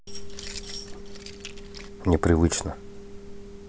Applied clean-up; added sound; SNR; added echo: none; Keys jangling; 13 dB; none.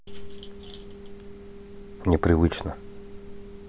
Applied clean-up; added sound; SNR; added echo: none; none; none; none.